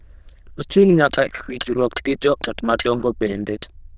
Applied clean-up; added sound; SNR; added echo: neural diffusion model UNIVERSE++.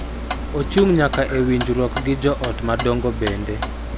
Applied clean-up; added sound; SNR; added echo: none; Clock; 5 dB; none.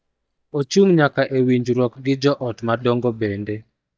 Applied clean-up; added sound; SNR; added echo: neural mask model DeepFilterNet 3.